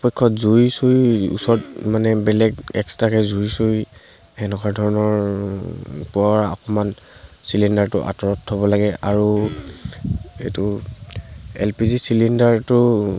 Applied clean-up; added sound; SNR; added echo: none; Cough; 19 dB; none.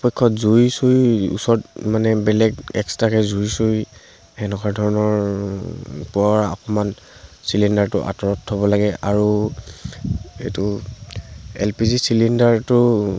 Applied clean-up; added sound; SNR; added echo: none; none; none; none.